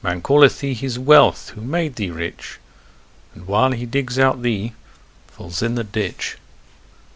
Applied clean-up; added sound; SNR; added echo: none; none; none; none.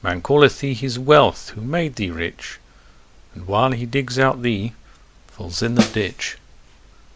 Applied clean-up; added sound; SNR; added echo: none; Snare drum; -1 dB; none.